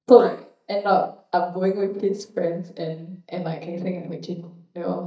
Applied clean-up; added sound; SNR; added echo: neural mask model DeepFilterNet 3.